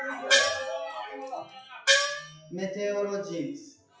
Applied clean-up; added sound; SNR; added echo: classical method WPE with log-MMSE.